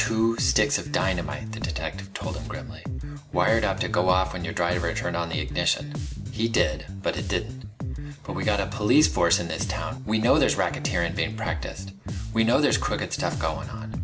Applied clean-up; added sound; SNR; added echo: none; Bass guitar; 6 dB; none.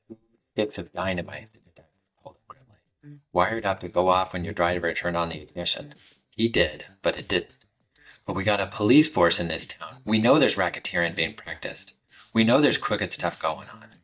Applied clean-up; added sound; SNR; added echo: neural mask model DeepFilterNet 3.